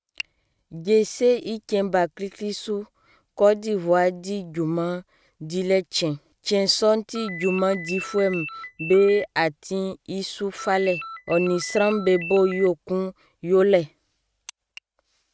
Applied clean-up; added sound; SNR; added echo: neural mask model RNNoise.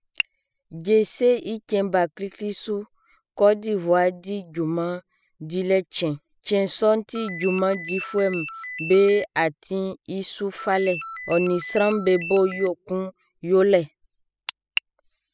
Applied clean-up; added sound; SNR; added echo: classical method spectral subtraction.